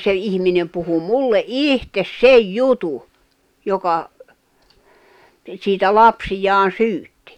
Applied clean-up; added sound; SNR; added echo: none; none; none; none.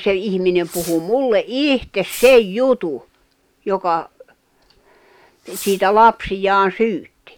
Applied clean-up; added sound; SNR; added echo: none; Fireworks; 19 dB; none.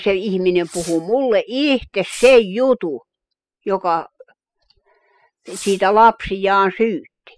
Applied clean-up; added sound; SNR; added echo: classical method spectral subtraction.